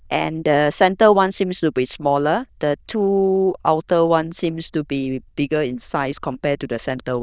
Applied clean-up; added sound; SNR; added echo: neural diffusion model UNIVERSE++.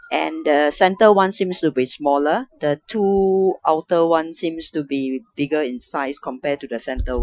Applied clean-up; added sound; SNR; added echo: classical method Wiener filter.